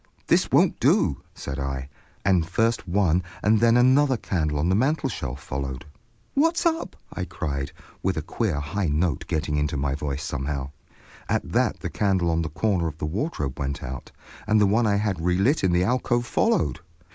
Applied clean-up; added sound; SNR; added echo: none; none; none; none.